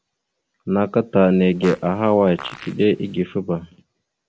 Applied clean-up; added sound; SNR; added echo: none; Fart; 18 dB; none.